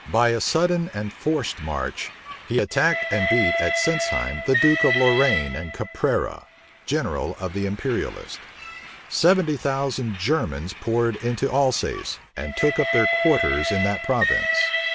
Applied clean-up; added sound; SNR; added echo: none; Train; 4 dB; none.